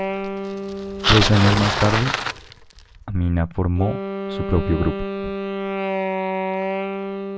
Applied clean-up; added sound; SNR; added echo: none; Wind instrument, woodwind instrument + Bicycle; 2 dB; none.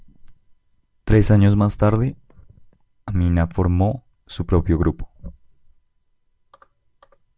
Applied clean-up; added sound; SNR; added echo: none; none; none; none.